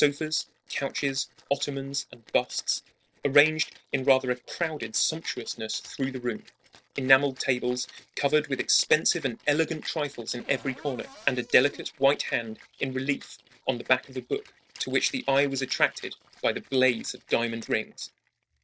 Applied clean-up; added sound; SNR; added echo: neural separator model SepFormer DNS4.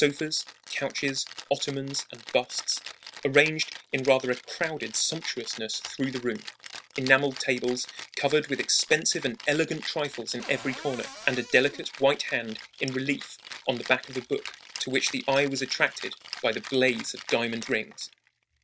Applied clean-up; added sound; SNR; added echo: none; Cupboard open or close + Rattle (instrument); 15 dB; none.